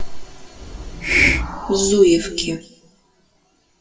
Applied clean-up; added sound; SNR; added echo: classical method WPE with log-MMSE.